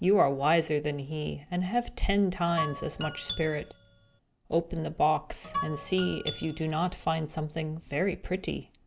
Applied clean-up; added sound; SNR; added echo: none; Guitar; 9 dB; none.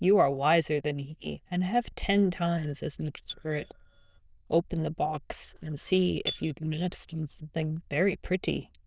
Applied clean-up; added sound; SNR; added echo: neural diffusion model UNIVERSE++.